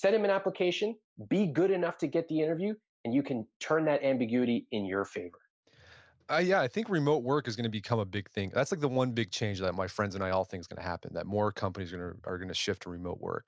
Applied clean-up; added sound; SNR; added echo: none; none; none; none.